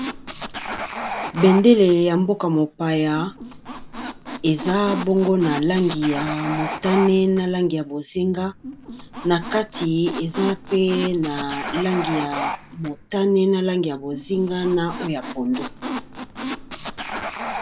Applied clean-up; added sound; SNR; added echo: none; Squeak; 10 dB; none.